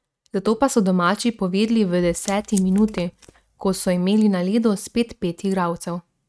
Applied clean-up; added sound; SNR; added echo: neural mask model RNNoise.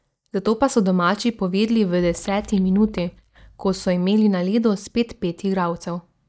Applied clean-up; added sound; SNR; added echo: neural mask model DeepFilterNet 3.